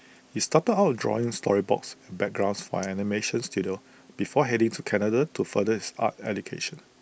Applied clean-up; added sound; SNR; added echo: none; none; none; none.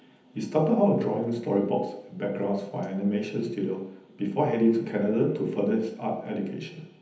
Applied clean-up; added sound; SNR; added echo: none; none; none; reverberation time 1.3 s.